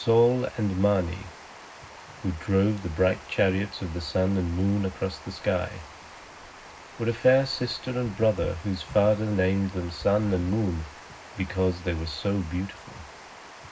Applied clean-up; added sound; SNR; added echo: none; Water; 17 dB; reverberation time 0.4 s.